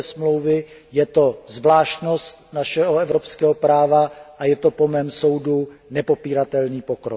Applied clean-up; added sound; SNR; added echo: none; none; none; none.